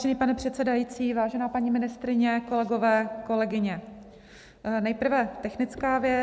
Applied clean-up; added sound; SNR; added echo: none; none; none; none.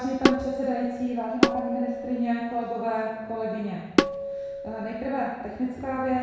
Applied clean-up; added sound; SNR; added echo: none; Tabla; -1 dB; reverberation time 1.1 s.